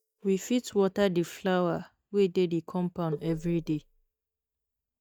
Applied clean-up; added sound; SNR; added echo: neural mask model DeepFilterNet 3.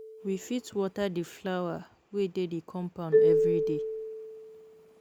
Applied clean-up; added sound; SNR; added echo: none; Marimba, xylophone; -3 dB; none.